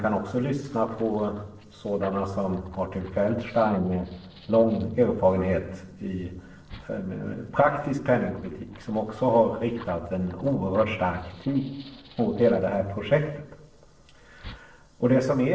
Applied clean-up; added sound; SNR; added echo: neural separator model SepFormer DNS4.